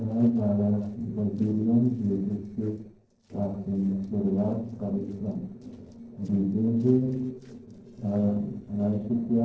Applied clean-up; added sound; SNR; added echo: neural separator model SepFormer DNS4.